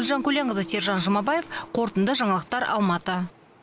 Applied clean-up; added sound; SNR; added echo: none; Keyboard (musical); 18 dB; none.